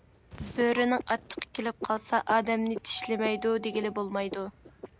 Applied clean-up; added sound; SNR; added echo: none; Frog; 14 dB; none.